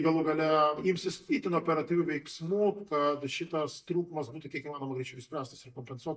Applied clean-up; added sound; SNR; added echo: neural mask model DeepFilterNet 3.